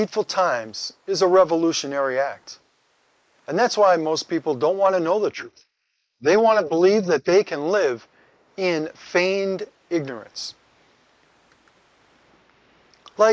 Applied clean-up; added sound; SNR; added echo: neural mask model Resemble Enhance denoiser.